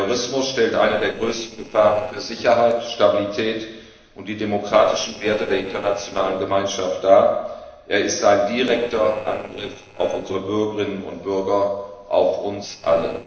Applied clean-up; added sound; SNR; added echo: neural separator model SepFormer DNS4.